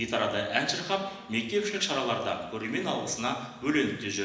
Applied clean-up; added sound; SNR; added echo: none; none; none; reverberation time 1.0 s.